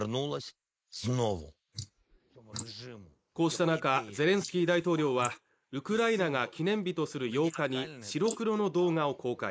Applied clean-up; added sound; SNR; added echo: neural mask model Resemble Enhance denoiser.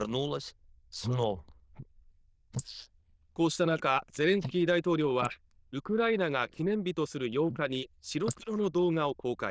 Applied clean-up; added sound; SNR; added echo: neural diffusion model UNIVERSE++.